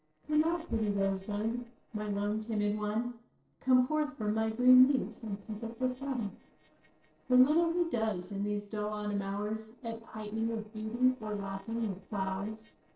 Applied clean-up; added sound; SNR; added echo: neural separator model SepFormer DNS4.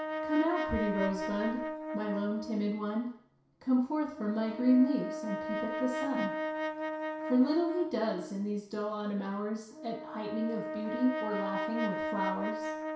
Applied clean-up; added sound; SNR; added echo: none; Brass instrument; 5 dB; reverberation time 0.6 s.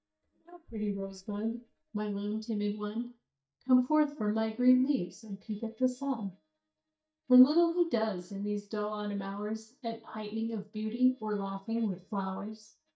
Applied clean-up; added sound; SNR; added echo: neural mask model DeepFilterNet 3.